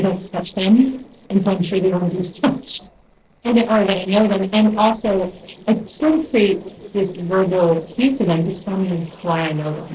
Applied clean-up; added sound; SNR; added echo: neural separator model SepFormer DNS4.